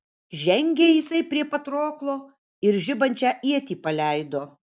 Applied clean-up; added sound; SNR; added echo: none; none; none; none.